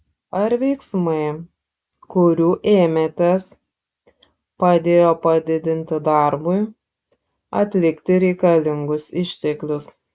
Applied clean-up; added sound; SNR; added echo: none; none; none; none.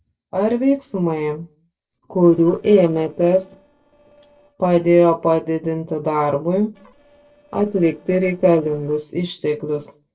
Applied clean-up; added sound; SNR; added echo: neural separator model SepFormer DNS4.